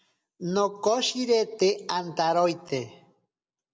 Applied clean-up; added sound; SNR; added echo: none; none; none; none.